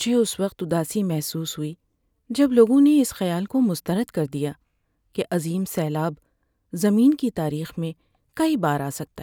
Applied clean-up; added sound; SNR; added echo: none; none; none; none.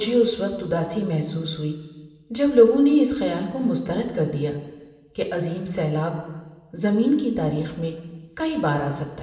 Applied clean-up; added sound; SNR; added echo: none; none; none; reverberation time 1.1 s.